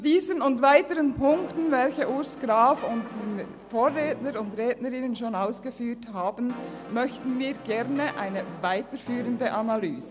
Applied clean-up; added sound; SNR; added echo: none; Brass instrument; 15 dB; none.